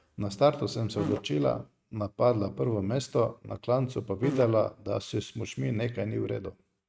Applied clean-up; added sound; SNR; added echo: neural mask model RNNoise.